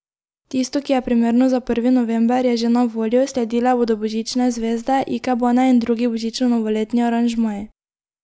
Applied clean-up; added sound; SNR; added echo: none; none; none; none.